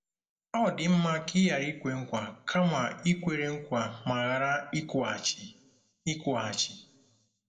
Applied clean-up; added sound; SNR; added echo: none; none; none; reverberation time 0.6 s.